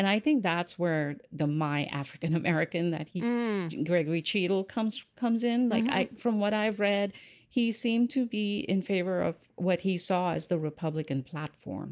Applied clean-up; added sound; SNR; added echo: none; none; none; none.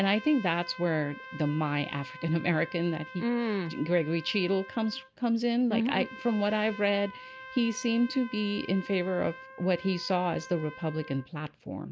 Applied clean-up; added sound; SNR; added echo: none; Trumpet; 17 dB; none.